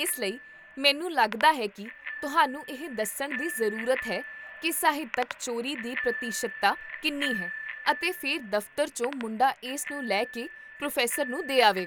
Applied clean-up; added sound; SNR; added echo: none; Bicycle bell; 11 dB; none.